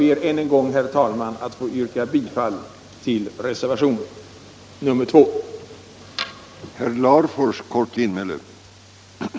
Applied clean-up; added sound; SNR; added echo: none; none; none; none.